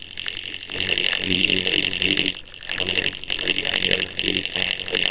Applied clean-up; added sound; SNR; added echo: neural separator model SepFormer WHAMR!.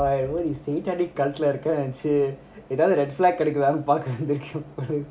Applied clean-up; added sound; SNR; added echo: none; none; none; none.